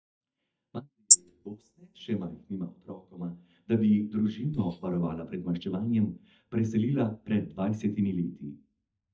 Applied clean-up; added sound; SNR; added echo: neural mask model DeepFilterNet 3.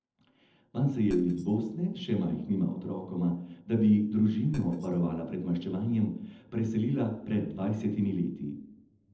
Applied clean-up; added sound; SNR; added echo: neural separator model SepFormer DNS4.